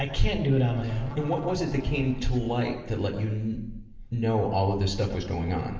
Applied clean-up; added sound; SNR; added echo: none; Musical instrument; 15 dB; reverberation time 0.9 s.